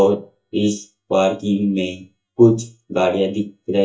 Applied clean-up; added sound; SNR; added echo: neural mask model DeepFilterNet 3.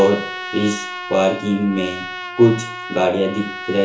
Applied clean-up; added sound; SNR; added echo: none; Trumpet; 11 dB; reverberation time 0.7 s.